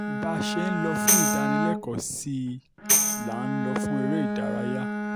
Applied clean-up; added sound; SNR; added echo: none; Tambourine + Bowed string instrument; -5 dB; none.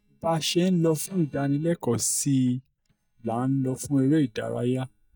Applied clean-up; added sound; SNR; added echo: neural mask model DeepFilterNet 3.